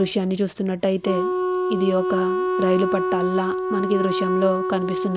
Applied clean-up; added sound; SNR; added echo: none; Wind instrument, woodwind instrument; 0 dB; none.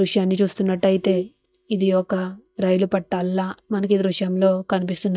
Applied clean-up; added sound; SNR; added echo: neural mask model DeepFilterNet 3.